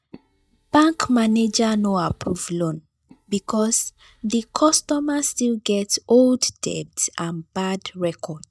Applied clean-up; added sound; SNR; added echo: neural mask model DeepFilterNet 3.